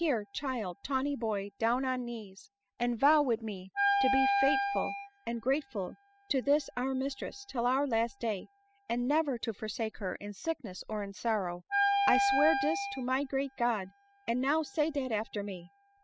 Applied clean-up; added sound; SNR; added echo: classical method spectral subtraction.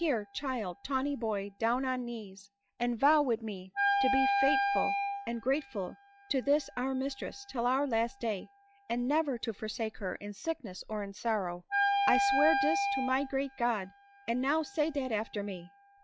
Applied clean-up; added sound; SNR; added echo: classical method log-MMSE.